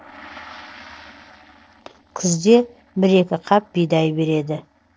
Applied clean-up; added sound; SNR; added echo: neural separator model SepFormer DNS4.